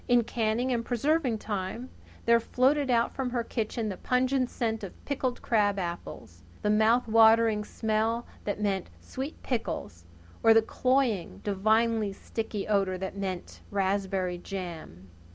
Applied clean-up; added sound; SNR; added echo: none; none; none; none.